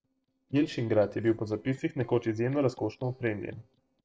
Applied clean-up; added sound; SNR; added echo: neural separator model SepFormer DNS4.